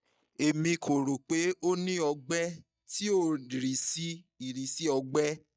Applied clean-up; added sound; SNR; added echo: neural mask model DeepFilterNet 3.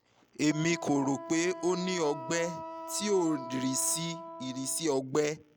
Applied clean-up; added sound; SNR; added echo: none; Wind instrument, woodwind instrument; 12 dB; none.